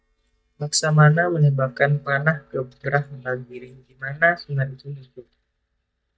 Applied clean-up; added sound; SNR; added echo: neural mask model DeepFilterNet 3.